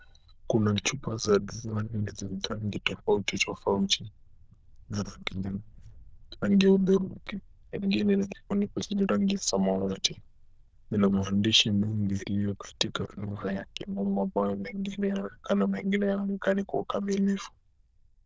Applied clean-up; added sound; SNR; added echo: neural diffusion model UNIVERSE++.